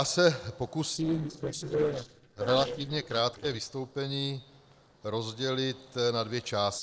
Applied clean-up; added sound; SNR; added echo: neural separator model SepFormer DNS4.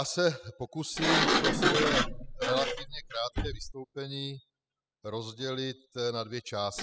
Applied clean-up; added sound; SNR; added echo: classical method spectral subtraction.